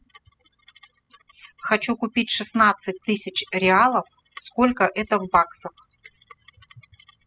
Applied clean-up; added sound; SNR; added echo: classical method spectral subtraction.